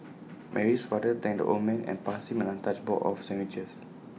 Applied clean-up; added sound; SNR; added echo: none; none; none; none.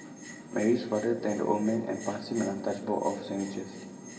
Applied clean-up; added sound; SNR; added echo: none; Bell; 19 dB; reverberation time 2.2 s.